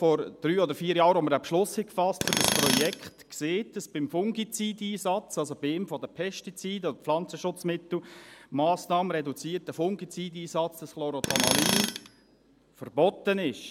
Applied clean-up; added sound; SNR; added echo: none; Tools; 0 dB; none.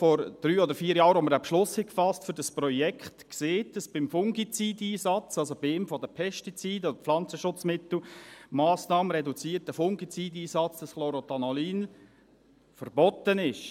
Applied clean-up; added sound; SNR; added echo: none; none; none; none.